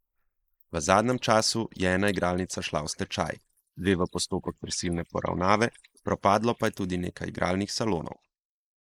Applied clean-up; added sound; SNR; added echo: neural mask model Resemble Enhance denoiser.